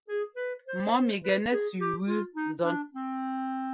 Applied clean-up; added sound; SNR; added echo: classical method Wiener filter.